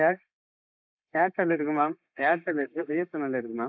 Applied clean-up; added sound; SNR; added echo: neural mask model Resemble Enhance denoiser.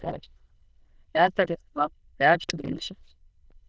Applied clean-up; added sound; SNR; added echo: neural diffusion model UNIVERSE++.